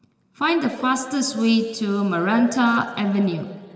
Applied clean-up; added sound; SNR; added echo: none; none; none; reverberation time 1.9 s.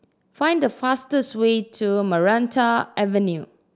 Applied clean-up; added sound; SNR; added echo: none; none; none; none.